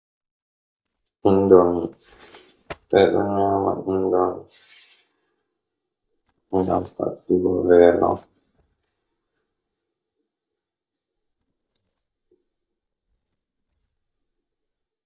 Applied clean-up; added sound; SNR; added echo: neural mask model DeepFilterNet 3.